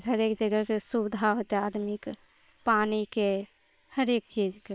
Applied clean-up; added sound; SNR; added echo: neural separator model SepFormer WHAM!.